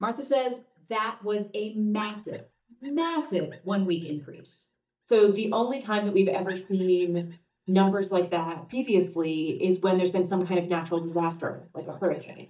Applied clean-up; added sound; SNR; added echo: neural mask model DeepFilterNet 3.